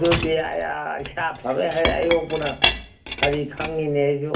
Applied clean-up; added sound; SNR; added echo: none; Chink, clink; 4 dB; reverberation time 0.3 s.